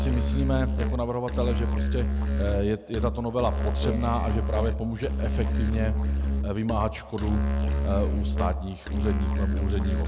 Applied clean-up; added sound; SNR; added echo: none; Musical instrument; -4 dB; none.